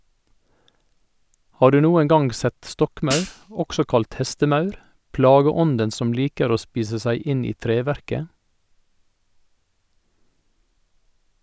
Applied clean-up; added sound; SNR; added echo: none; Hi-hat; 3 dB; none.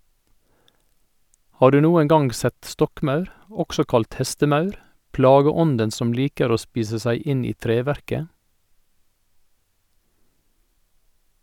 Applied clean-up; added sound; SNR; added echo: none; none; none; none.